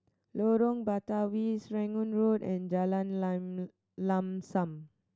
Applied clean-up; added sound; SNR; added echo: none; none; none; none.